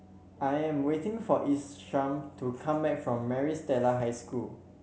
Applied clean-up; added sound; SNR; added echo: none; none; none; none.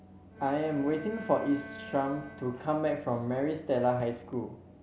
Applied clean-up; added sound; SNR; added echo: none; Bowed string instrument; 17 dB; none.